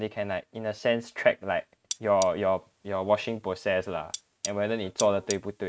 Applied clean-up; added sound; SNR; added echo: neural mask model RNNoise.